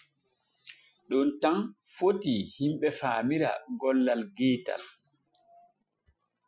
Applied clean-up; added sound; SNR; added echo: classical method Wiener filter.